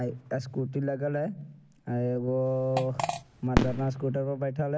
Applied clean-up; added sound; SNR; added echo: none; Fart + Fireworks; 5 dB; none.